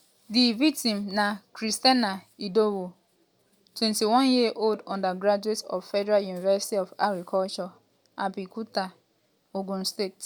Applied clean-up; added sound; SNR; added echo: none; none; none; none.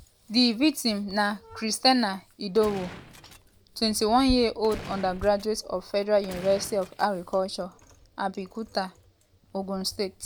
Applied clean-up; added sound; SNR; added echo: none; Bicycle + Gunshot, gunfire; 17 dB; none.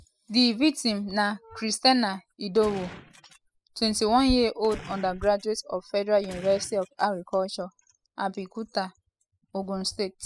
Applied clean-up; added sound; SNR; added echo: classical method spectral subtraction.